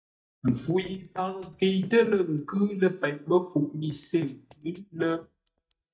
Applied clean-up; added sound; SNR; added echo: neural mask model DeepFilterNet 3.